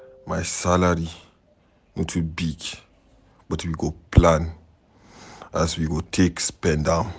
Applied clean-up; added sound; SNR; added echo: none; none; none; none.